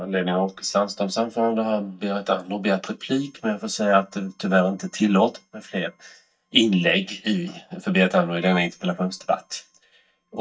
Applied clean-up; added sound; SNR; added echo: neural mask model DeepFilterNet 3.